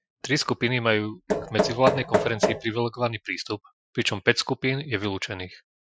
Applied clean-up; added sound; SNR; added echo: classical method Wiener filter.